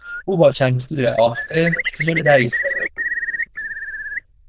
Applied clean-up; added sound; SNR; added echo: neural diffusion model UNIVERSE++.